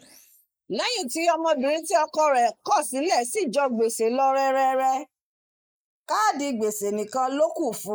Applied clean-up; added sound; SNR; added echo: neural mask model Resemble Enhance denoiser.